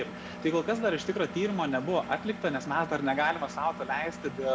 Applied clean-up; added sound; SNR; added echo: none; Engine; 12 dB; none.